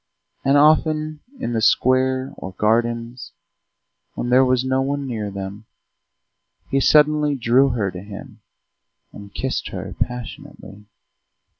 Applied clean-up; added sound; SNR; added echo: none; none; none; none.